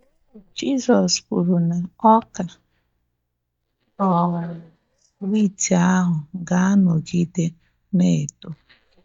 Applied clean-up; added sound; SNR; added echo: neural mask model DeepFilterNet 3.